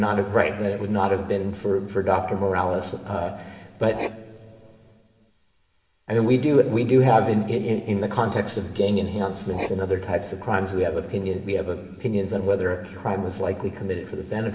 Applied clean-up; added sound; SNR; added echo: none; Writing; 20 dB; reverberation time 2.8 s.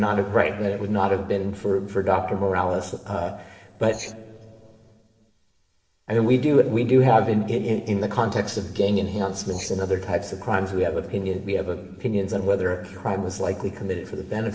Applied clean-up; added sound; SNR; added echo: neural separator model SepFormer DNS4.